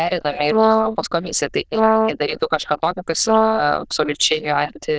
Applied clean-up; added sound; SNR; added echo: neural diffusion model UNIVERSE++.